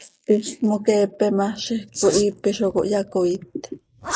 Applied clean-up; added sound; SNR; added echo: neural mask model Resemble Enhance denoiser.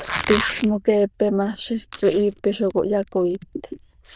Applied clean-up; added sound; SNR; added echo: neural diffusion model UNIVERSE++.